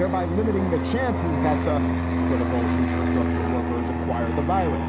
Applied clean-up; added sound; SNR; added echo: none; Fixed-wing aircraft, airplane; -4 dB; none.